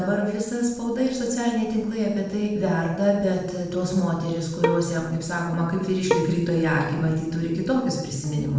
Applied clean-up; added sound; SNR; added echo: none; Bowed string instrument; 6 dB; reverberation time 0.7 s.